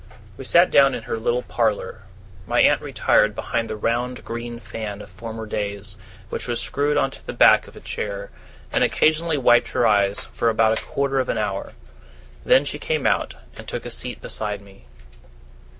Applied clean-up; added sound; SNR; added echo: none; Bus; 18 dB; none.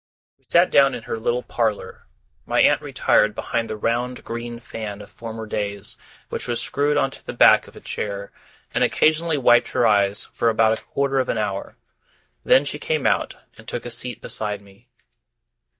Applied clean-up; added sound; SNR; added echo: neural mask model DeepFilterNet 3.